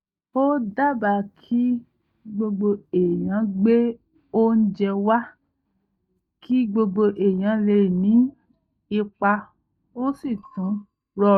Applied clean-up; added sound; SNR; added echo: neural mask model DeepFilterNet 3.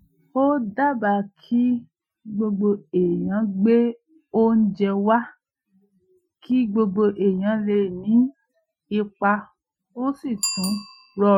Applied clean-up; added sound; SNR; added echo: classical method Wiener filter.